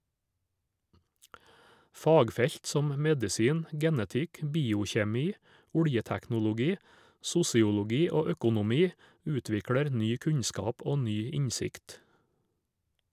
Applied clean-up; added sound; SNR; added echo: none; none; none; none.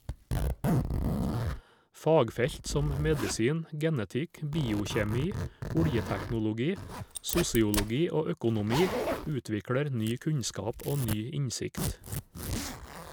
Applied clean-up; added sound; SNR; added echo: none; Zipper (clothing); 5 dB; none.